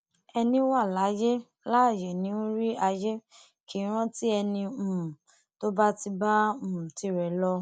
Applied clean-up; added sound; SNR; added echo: none; none; none; none.